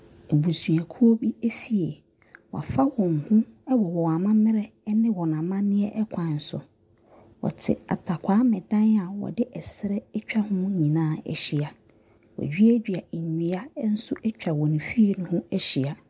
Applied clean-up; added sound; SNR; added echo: none; none; none; none.